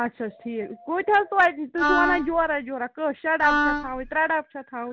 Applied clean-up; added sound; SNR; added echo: none; Wind instrument, woodwind instrument; 0 dB; none.